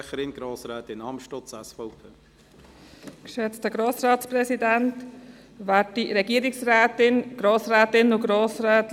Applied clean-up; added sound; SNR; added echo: none; none; none; none.